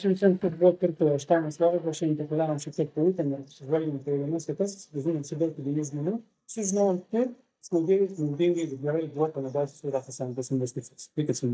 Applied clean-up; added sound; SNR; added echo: neural mask model DeepFilterNet 3.